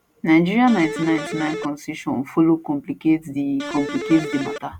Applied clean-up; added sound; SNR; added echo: none; Electric guitar; 8 dB; none.